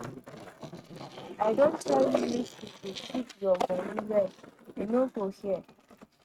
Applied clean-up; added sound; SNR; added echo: neural mask model RNNoise.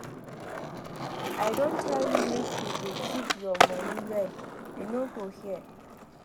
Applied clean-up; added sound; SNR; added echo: none; Skateboard; -2 dB; none.